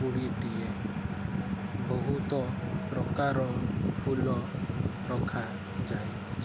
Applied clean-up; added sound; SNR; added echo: none; none; none; none.